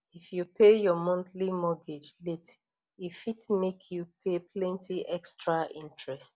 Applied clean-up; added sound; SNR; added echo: none; none; none; none.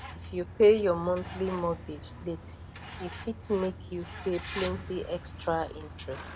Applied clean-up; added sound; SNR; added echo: none; Truck; 11 dB; none.